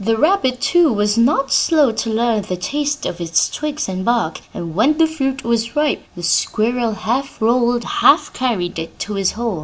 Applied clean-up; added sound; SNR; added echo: none; none; none; none.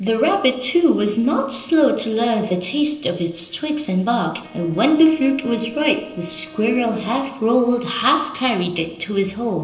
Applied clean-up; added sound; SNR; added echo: neural separator model SepFormer DNS4.